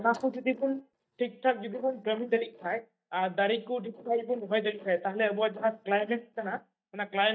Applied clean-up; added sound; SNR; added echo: neural mask model DeepFilterNet 3.